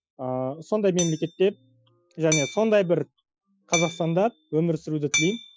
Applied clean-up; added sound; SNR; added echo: classical method Wiener filter.